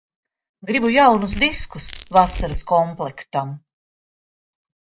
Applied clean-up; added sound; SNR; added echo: none; Tearing; 10 dB; none.